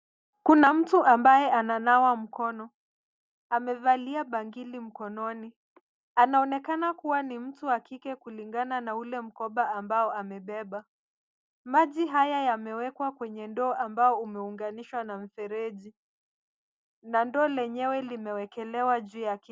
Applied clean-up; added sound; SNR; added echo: none; none; none; none.